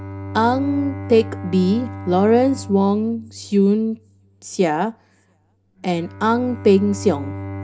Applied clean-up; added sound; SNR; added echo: none; Bowed string instrument; 13 dB; reverberation time 0.3 s.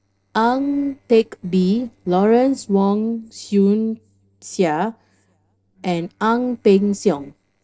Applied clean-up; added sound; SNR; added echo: neural separator model SepFormer DNS4.